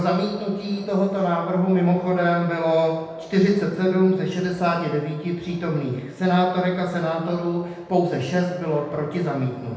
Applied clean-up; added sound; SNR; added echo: none; none; none; reverberation time 0.9 s.